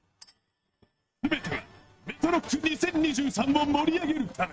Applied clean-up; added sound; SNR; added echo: neural mask model RNNoise.